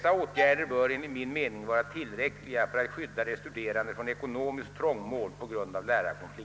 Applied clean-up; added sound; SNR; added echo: none; Bowed string instrument; 8 dB; none.